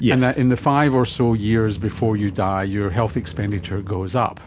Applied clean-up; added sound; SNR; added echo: none; Motorcycle; 16 dB; none.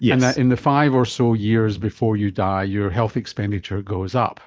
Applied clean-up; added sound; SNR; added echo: neural mask model DeepFilterNet 3.